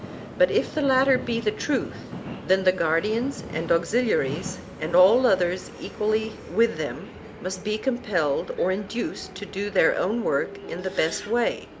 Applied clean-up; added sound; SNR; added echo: none; Subway, metro, underground; 13 dB; none.